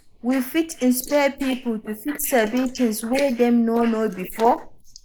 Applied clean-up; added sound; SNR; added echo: neural mask model Resemble Enhance denoiser.